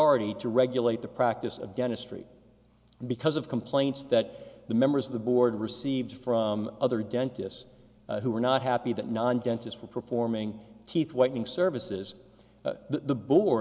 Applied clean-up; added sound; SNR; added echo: none; none; none; none.